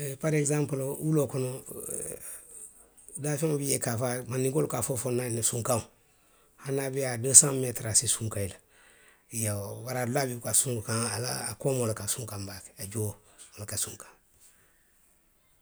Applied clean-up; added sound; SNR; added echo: none; none; none; none.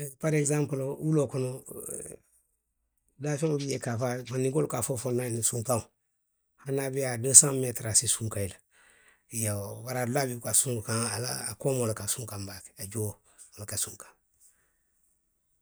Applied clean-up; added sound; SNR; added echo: neural mask model DeepFilterNet 3.